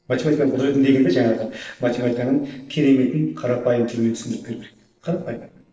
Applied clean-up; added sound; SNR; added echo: neural separator model SepFormer DNS4.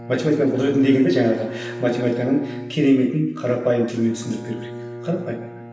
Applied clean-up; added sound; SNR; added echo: none; Bowed string instrument; 14 dB; reverberation time 1.0 s.